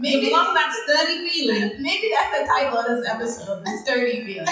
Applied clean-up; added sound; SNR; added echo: classical method WPE with log-MMSE.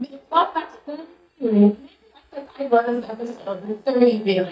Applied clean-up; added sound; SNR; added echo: neural mask model DeepFilterNet 3.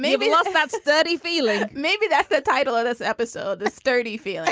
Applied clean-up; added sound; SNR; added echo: none; none; none; none.